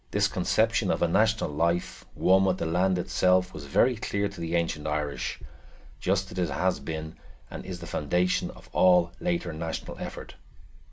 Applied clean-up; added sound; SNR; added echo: none; none; none; none.